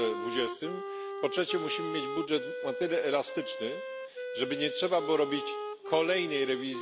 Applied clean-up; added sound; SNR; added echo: none; Wind instrument, woodwind instrument; 6 dB; none.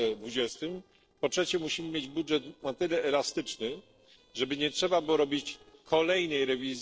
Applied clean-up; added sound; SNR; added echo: neural separator model SepFormer DNS4.